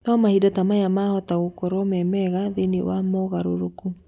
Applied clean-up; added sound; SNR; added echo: none; none; none; none.